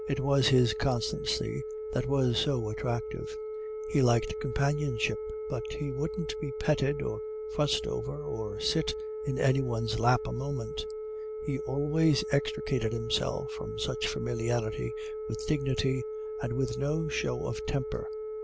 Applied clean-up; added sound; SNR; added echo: none; Telephone; 6 dB; none.